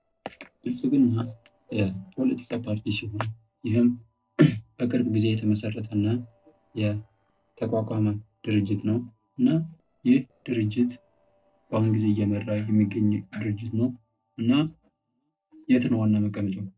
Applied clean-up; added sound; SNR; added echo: neural separator model SepFormer DNS4.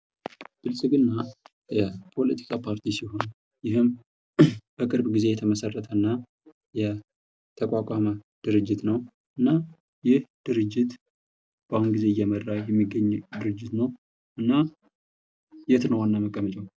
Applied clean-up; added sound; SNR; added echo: none; none; none; none.